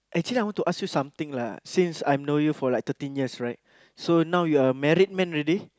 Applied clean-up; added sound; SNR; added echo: none; none; none; none.